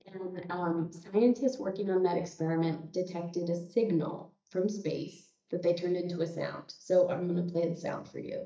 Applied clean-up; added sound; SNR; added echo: neural mask model DeepFilterNet 3.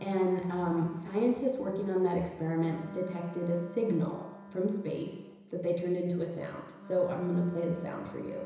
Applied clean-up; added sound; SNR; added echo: none; Wind instrument, woodwind instrument; 18 dB; reverberation time 1.0 s.